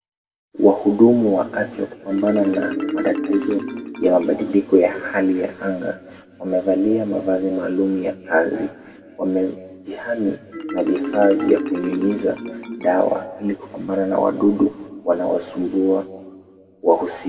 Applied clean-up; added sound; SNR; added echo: none; Marimba, xylophone; 11 dB; reverberation time 1.9 s.